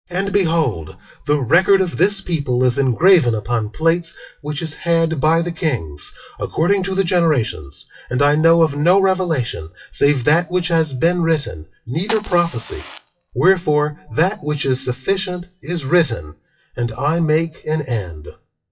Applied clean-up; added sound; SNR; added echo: classical method WPE with log-MMSE.